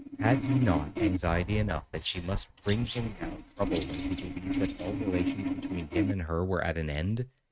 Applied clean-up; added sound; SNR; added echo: neural mask model RNNoise.